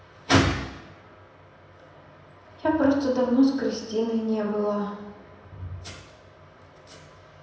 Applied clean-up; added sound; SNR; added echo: none; none; none; reverberation time 0.9 s.